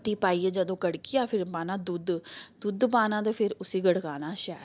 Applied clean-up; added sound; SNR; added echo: none; none; none; none.